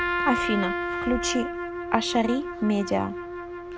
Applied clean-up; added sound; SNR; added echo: none; Trumpet; 3 dB; none.